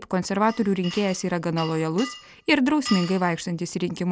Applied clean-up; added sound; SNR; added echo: none; Glass; 15 dB; none.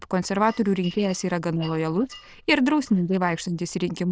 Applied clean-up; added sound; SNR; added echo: neural diffusion model UNIVERSE++.